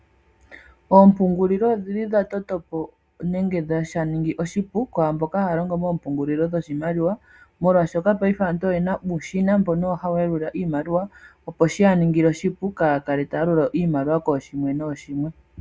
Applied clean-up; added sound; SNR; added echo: none; none; none; none.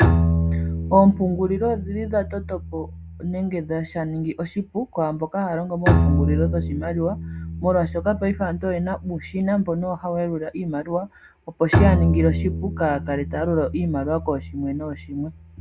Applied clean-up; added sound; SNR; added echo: none; Bowed string instrument; 1 dB; none.